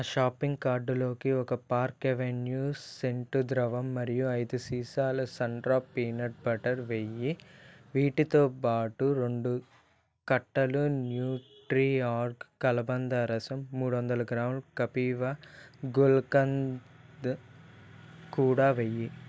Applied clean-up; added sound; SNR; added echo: none; none; none; none.